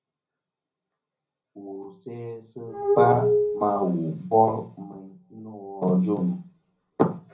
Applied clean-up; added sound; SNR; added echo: none; Glass; -2 dB; reverberation time 0.4 s.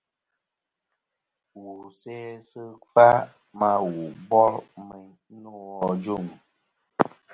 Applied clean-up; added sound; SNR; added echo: none; none; none; none.